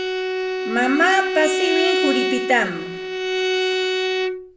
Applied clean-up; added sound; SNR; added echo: none; Bowed string instrument; -1 dB; reverberation time 0.6 s.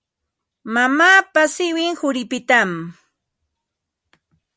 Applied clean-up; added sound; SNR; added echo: none; none; none; none.